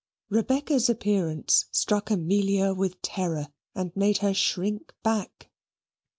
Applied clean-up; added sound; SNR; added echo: none; none; none; none.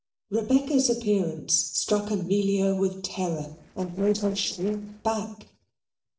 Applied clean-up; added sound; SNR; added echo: neural separator model SepFormer DNS4.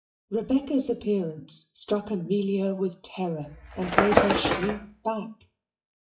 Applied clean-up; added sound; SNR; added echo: classical method WPE with log-MMSE.